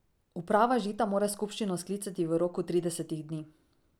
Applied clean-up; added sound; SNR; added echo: none; none; none; none.